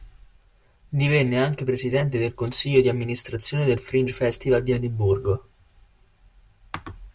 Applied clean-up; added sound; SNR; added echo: none; none; none; none.